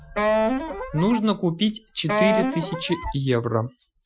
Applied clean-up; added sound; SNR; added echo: classical method Wiener filter.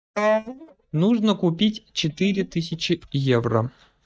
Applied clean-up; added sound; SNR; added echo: neural mask model DeepFilterNet 3.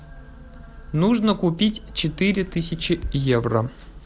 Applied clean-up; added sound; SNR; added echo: none; none; none; none.